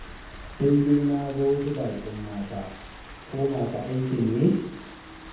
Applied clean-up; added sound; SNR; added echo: none; Rain; 17 dB; reverberation time 0.9 s.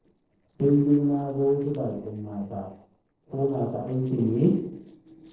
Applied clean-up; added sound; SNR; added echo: neural separator model SepFormer DNS4.